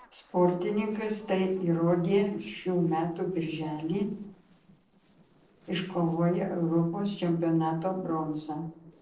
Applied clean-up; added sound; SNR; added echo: neural separator model SepFormer DNS4.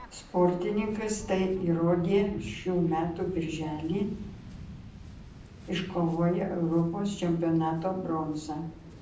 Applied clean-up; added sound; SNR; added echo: none; Waves, surf; 16 dB; reverberation time 0.6 s.